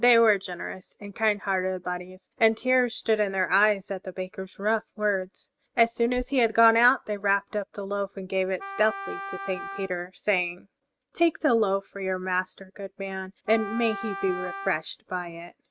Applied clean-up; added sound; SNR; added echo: neural mask model RNNoise.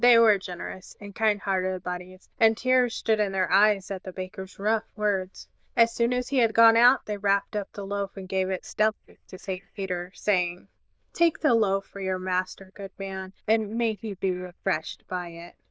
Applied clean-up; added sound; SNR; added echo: neural diffusion model UNIVERSE++.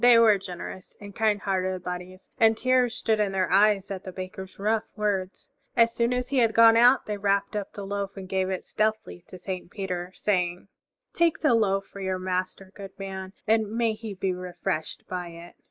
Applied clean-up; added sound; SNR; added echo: neural mask model Resemble Enhance denoiser.